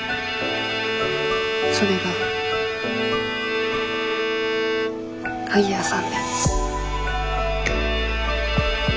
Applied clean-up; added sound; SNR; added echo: none; Bowed string instrument; 1 dB; none.